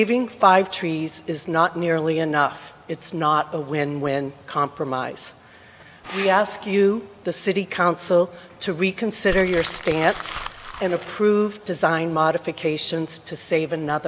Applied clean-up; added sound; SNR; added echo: none; Crumpling, crinkling; 10 dB; none.